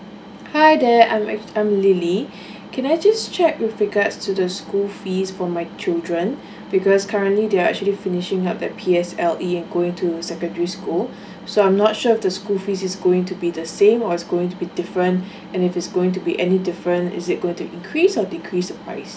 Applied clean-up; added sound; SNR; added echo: none; none; none; none.